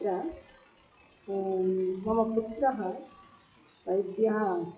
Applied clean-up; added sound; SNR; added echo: classical method WPE with log-MMSE.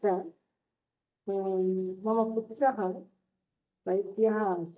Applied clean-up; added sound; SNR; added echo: neural mask model DeepFilterNet 3.